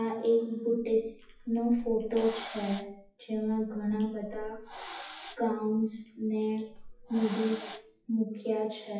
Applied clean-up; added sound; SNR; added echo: classical method WPE with log-MMSE.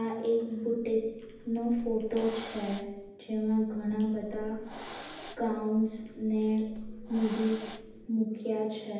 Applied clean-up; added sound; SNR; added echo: none; Hiss; 14 dB; reverberation time 0.9 s.